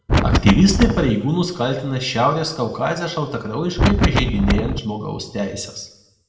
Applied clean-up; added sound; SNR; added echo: none; Wind; -2 dB; reverberation time 0.7 s.